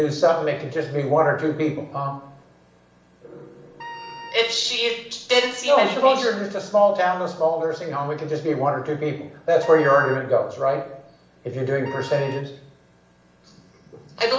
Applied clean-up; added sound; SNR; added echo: none; Wind instrument, woodwind instrument; 17 dB; reverberation time 0.6 s.